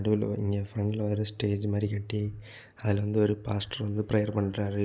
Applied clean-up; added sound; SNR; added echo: none; none; none; none.